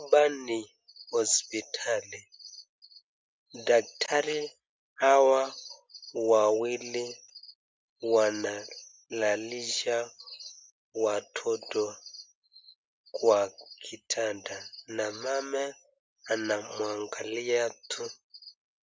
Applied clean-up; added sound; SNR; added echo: none; none; none; none.